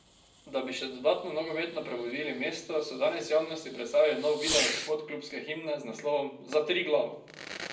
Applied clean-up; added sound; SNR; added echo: none; Fireworks; 9 dB; reverberation time 0.2 s.